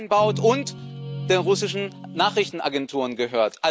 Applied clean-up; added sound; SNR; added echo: none; Guitar; 9 dB; none.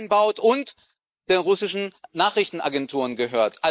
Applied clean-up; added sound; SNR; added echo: neural mask model Resemble Enhance denoiser.